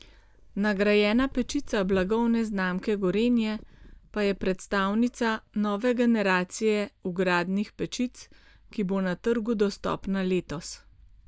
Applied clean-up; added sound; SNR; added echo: neural mask model DeepFilterNet 3.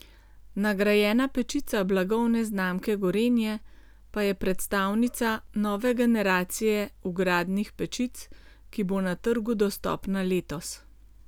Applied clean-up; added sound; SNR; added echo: none; none; none; none.